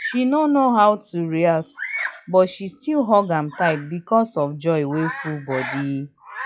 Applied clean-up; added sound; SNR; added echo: classical method log-MMSE.